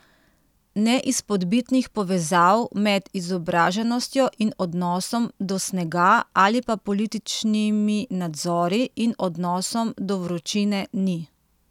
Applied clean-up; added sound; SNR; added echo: none; none; none; none.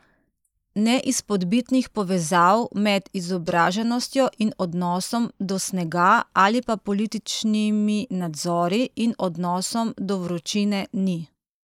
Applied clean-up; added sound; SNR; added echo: neural mask model Resemble Enhance denoiser.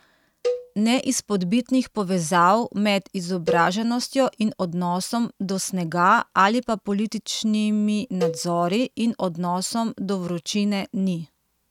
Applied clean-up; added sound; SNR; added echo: neural mask model RNNoise.